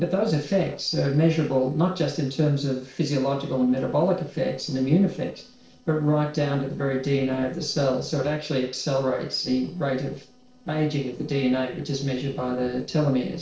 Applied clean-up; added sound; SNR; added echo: neural separator model SepFormer DNS4.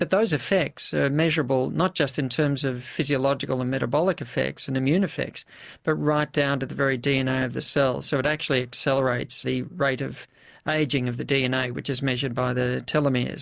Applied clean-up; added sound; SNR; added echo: none; none; none; none.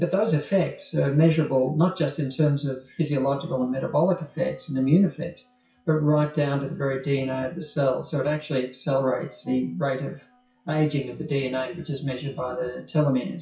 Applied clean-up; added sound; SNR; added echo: classical method WPE with log-MMSE.